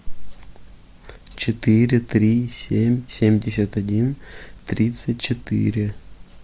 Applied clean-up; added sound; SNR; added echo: none; none; none; none.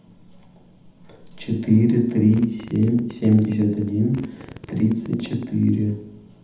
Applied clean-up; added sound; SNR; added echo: none; Fart; 20 dB; reverberation time 0.8 s.